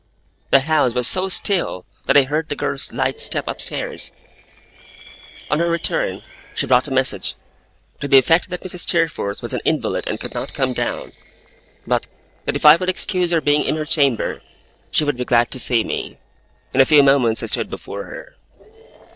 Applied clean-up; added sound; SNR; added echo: neural separator model SepFormer DNS4.